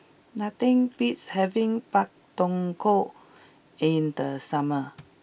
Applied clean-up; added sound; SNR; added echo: none; none; none; none.